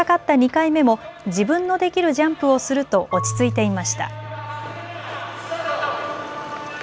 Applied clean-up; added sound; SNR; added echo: none; Marimba, xylophone / Wood; 14 dB; none.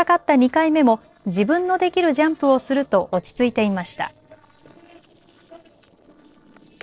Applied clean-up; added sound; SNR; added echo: neural separator model SepFormer DNS4.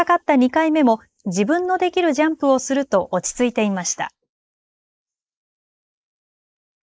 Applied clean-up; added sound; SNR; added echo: neural mask model Resemble Enhance denoiser.